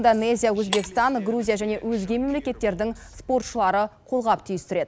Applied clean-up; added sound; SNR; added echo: none; Shatter; 16 dB; none.